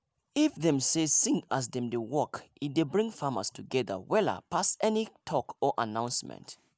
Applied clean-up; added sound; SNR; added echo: none; none; none; none.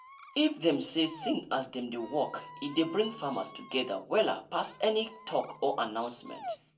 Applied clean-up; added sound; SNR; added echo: none; Squeak; 18 dB; reverberation time 0.2 s.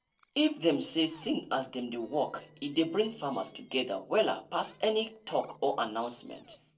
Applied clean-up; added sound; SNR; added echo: neural separator model SepFormer DNS4.